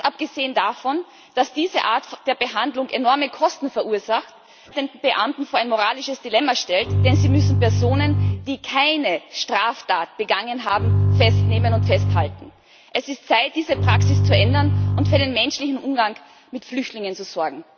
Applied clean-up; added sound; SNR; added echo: none; Bowed string instrument; -4 dB; none.